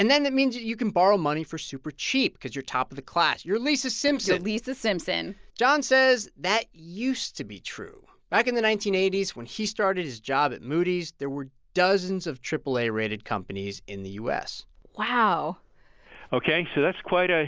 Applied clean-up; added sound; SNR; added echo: none; none; none; none.